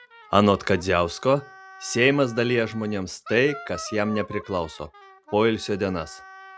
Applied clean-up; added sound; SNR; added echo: none; Wind instrument, woodwind instrument; 19 dB; none.